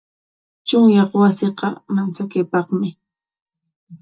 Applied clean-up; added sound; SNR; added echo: neural mask model DeepFilterNet 3.